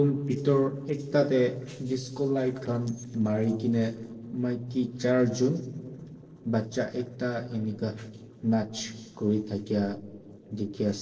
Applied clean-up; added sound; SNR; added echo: neural separator model SepFormer DNS4.